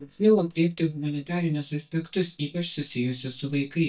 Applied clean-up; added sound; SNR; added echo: neural mask model DeepFilterNet 3.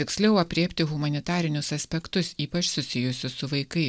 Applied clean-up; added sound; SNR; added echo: none; none; none; none.